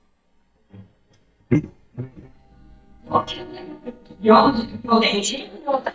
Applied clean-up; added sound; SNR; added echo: neural mask model DeepFilterNet 3.